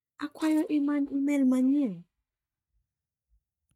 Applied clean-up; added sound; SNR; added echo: neural mask model DeepFilterNet 3.